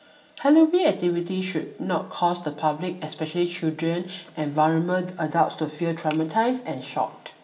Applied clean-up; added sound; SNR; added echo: none; none; none; reverberation time 0.6 s.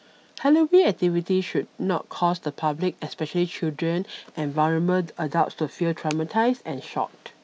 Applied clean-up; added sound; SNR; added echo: none; none; none; none.